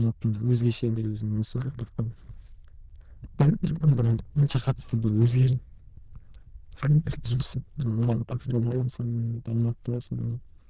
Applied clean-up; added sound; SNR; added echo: neural diffusion model UNIVERSE++.